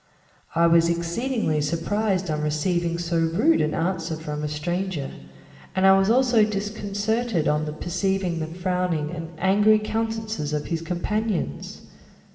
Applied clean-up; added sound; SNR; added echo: none; none; none; reverberation time 1.7 s.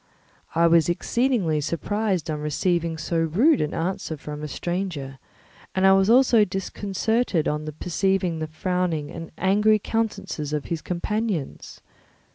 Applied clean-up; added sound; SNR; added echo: none; none; none; none.